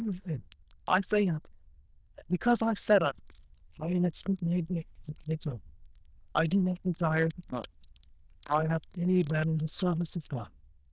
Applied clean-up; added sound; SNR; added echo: neural diffusion model UNIVERSE++.